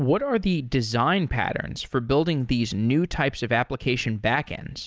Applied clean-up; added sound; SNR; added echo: none; none; none; none.